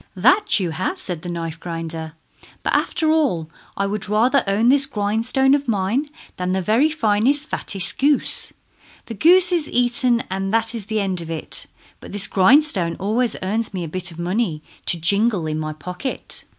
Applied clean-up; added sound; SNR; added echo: none; none; none; none.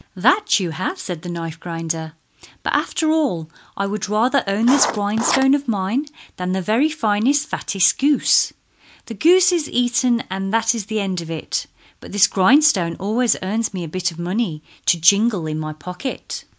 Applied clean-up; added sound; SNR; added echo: none; Writing; 5 dB; none.